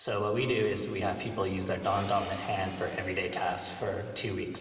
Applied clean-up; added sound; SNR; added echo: none; Hi-hat; 18 dB; reverberation time 2.7 s.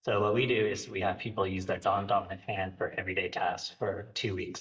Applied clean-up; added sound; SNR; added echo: neural mask model DeepFilterNet 3.